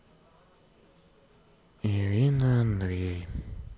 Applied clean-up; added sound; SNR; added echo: none; none; none; none.